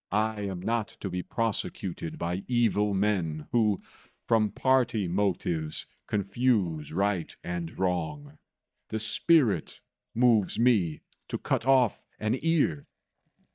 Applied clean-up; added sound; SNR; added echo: neural mask model DeepFilterNet 3.